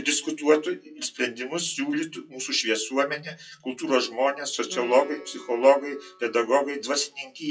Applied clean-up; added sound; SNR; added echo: classical method WPE with log-MMSE.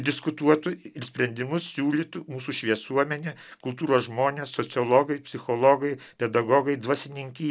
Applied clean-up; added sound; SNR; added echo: none; none; none; none.